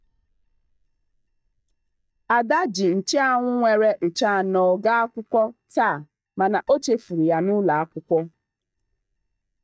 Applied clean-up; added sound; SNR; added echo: neural mask model DeepFilterNet 3.